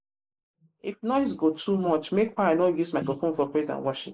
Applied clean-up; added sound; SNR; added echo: neural mask model Resemble Enhance denoiser.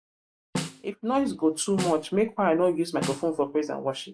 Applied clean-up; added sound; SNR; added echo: classical method log-MMSE.